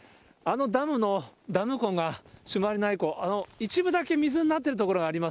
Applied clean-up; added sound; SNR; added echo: none; none; none; none.